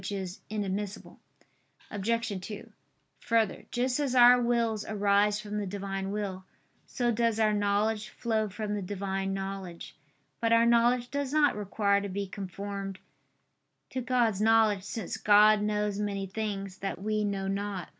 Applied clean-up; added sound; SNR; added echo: none; none; none; none.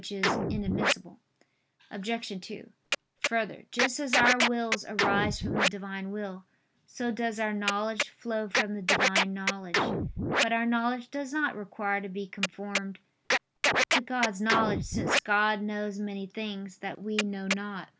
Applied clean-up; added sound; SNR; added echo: none; Scratching (performance technique); 0 dB; none.